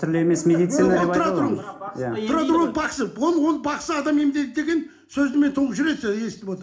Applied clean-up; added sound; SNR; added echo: none; none; none; reverberation time 0.4 s.